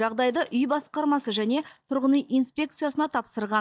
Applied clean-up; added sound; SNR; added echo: neural mask model DeepFilterNet 3.